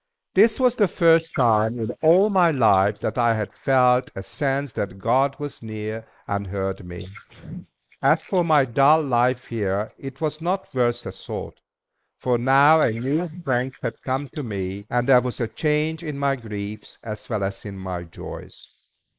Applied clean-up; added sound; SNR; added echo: neural mask model Resemble Enhance denoiser.